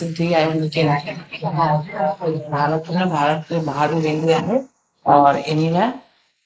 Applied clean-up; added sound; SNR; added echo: neural mask model Resemble Enhance denoiser.